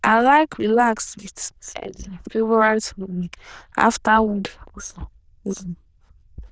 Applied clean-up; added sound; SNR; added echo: neural diffusion model UNIVERSE++.